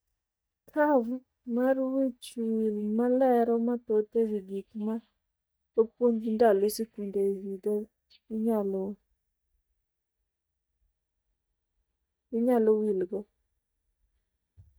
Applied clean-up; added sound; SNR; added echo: neural mask model DeepFilterNet 3.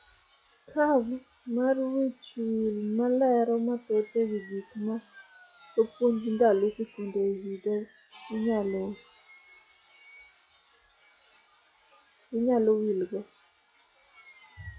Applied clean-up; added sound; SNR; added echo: classical method log-MMSE.